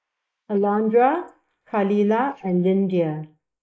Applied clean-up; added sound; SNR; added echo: neural mask model Resemble Enhance denoiser.